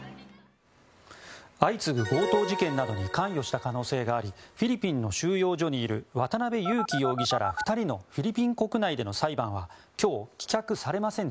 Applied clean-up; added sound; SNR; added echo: none; Telephone; 3 dB; none.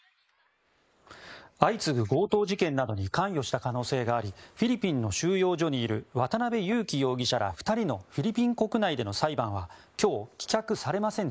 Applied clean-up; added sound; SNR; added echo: neural mask model Resemble Enhance denoiser.